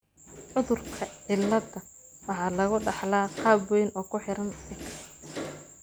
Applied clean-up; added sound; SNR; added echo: none; Door; 13 dB; none.